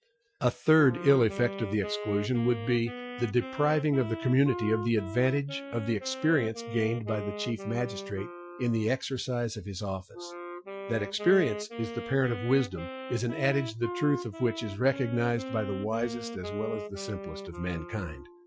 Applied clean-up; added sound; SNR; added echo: classical method Wiener filter.